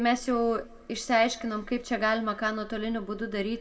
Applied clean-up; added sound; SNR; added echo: none; none; none; reverberation time 1.0 s.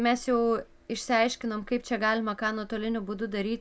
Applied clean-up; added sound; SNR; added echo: none; none; none; none.